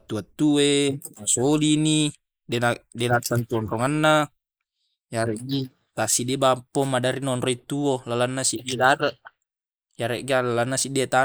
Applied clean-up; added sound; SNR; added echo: neural mask model Resemble Enhance denoiser.